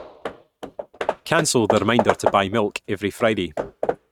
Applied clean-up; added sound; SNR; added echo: neural mask model RNNoise.